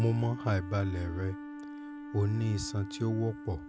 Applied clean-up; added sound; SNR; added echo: none; Wind instrument, woodwind instrument; 11 dB; none.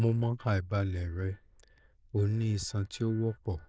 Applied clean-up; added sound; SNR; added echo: neural diffusion model UNIVERSE++.